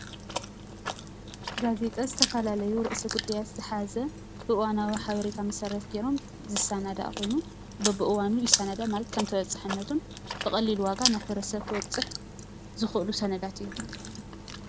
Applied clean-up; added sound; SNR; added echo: none; Chewing, mastication; 5 dB; none.